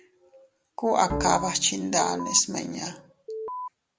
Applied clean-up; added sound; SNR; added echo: none; Alarm + Bowed string instrument; 6 dB; none.